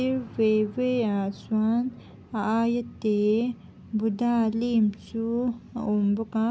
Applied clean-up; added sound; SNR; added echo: none; none; none; none.